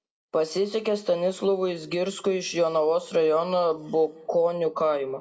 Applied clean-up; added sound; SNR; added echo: none; none; none; reverberation time 1.5 s.